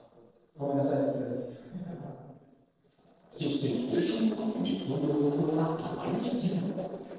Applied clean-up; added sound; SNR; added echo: neural separator model SepFormer DNS4.